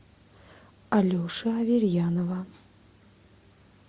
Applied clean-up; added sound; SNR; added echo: none; none; none; none.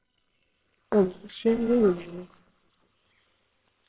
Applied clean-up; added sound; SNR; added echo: neural separator model SepFormer WHAMR!.